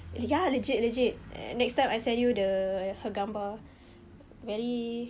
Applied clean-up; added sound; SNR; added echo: none; none; none; none.